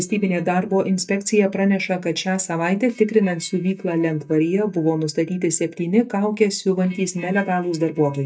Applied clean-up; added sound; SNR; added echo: neural mask model DeepFilterNet 3.